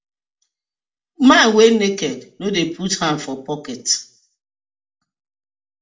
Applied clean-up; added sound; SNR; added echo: none; none; none; reverberation time 0.3 s.